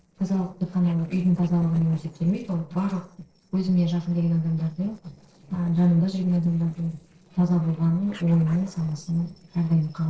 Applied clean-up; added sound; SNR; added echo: neural separator model SepFormer DNS4.